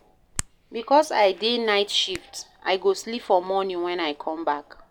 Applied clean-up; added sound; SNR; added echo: none; Hands; 20 dB; none.